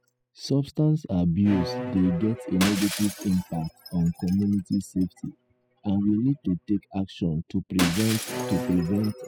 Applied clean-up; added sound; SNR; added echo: classical method spectral subtraction.